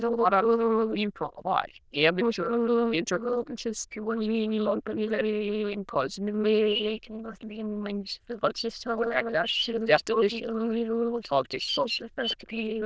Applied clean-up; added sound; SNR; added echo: neural diffusion model UNIVERSE++.